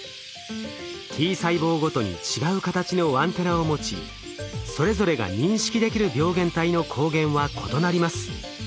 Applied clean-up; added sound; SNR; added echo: none; Chirp, tweet; 17 dB; none.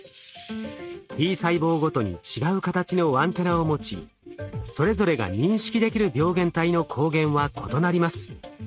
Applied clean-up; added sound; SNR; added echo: neural mask model RNNoise.